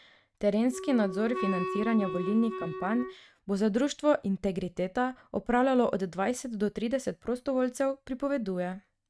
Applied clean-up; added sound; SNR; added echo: neural mask model RNNoise.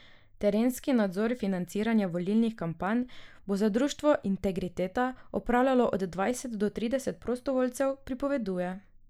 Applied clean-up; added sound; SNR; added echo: neural mask model Resemble Enhance denoiser.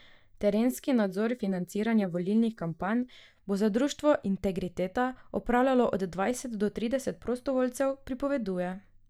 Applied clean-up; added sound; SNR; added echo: neural mask model DeepFilterNet 3.